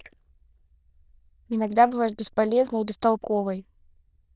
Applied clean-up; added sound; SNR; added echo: neural diffusion model UNIVERSE++.